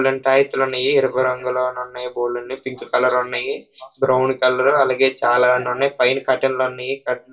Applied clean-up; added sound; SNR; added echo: none; none; none; reverberation time 0.2 s.